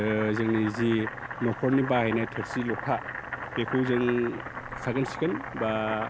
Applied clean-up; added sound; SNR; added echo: none; Boiling; 8 dB; none.